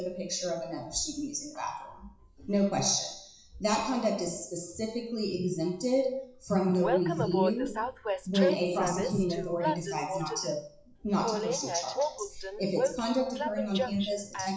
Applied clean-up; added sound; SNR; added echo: classical method WPE with log-MMSE.